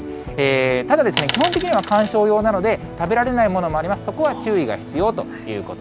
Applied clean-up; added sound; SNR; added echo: none; Coin (dropping); 7 dB; none.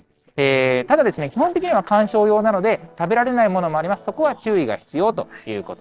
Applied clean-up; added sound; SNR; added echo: neural separator model SepFormer DNS4.